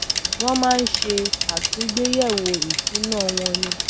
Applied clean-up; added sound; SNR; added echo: none; Bicycle; 0 dB; none.